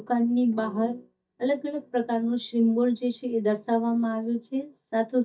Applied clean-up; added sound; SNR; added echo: neural mask model DeepFilterNet 3.